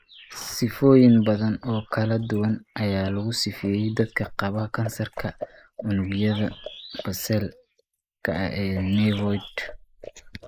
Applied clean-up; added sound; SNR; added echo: neural mask model Resemble Enhance denoiser.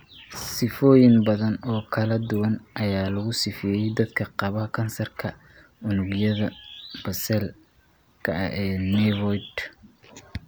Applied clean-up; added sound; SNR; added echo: none; none; none; none.